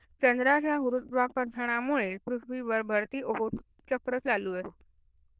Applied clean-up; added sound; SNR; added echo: neural diffusion model UNIVERSE++.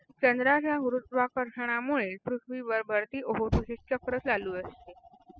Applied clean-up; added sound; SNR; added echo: classical method spectral subtraction.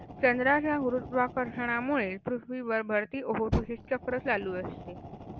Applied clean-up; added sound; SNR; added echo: none; Fire; 10 dB; none.